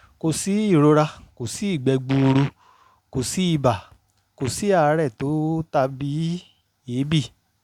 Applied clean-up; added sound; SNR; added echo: none; none; none; none.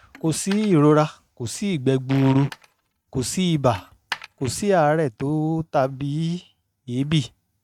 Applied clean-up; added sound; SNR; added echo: neural mask model RNNoise.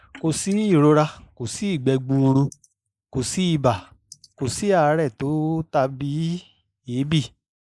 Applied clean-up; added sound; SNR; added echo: neural mask model Resemble Enhance denoiser.